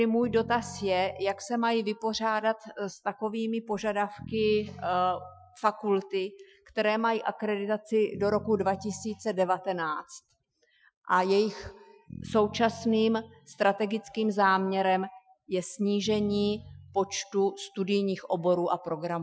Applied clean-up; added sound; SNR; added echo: classical method Wiener filter.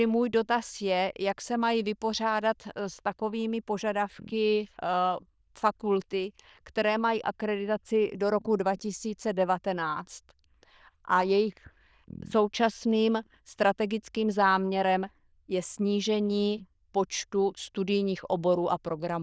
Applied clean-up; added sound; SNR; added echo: neural diffusion model UNIVERSE++.